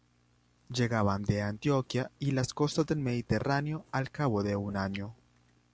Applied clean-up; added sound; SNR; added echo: none; none; none; none.